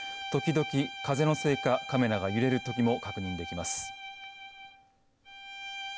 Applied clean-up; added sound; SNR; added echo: none; Bowed string instrument; 10 dB; none.